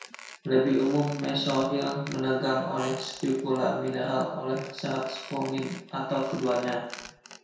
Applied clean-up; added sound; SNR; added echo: none; Squeak; 18 dB; reverberation time 0.7 s.